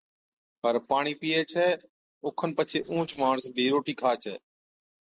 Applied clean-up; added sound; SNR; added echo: neural separator model SepFormer DNS4.